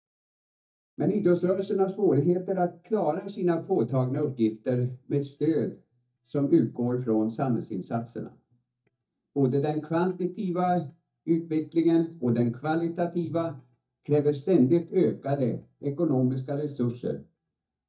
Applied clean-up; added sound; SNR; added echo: neural mask model DeepFilterNet 3.